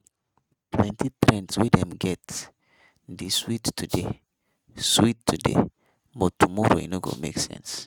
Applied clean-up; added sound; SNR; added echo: neural mask model RNNoise.